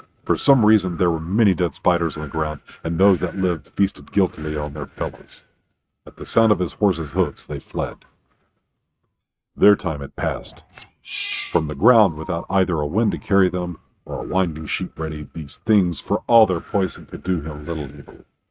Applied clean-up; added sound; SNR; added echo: neural mask model RNNoise.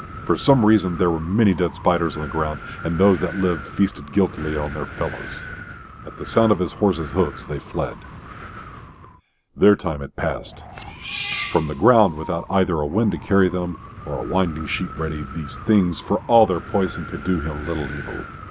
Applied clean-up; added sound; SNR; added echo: none; Wind + Cat; 13 dB; none.